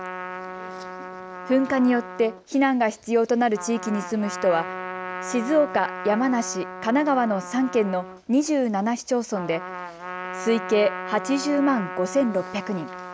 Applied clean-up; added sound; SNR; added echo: none; Trumpet; 11 dB; none.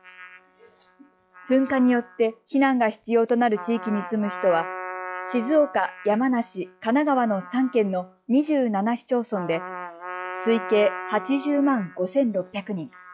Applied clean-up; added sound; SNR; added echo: classical method log-MMSE.